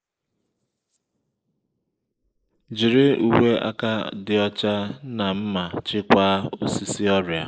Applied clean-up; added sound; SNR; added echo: neural mask model Resemble Enhance denoiser.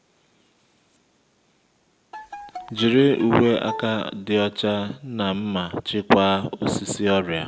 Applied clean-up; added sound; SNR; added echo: none; Bowed string instrument; 14 dB; none.